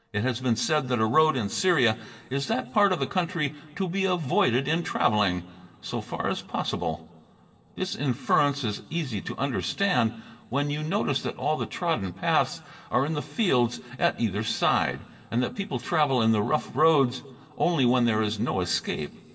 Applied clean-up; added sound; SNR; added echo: none; none; none; reverberation time 2.2 s.